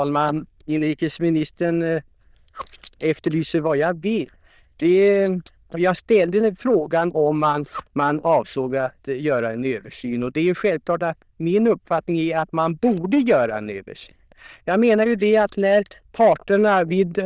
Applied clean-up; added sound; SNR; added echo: neural diffusion model UNIVERSE++.